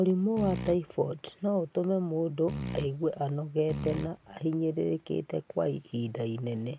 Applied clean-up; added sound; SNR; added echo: none; Fart; 8 dB; none.